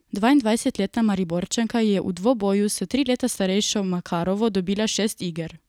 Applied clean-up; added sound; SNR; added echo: none; none; none; none.